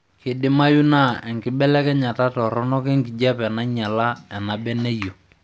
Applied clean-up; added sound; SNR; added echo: none; none; none; none.